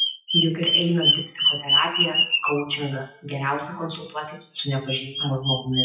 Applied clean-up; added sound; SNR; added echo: classical method WPE with log-MMSE.